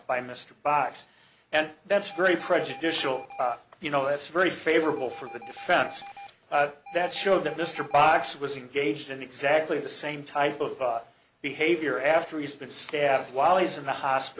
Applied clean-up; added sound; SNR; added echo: none; Alarm; 16 dB; none.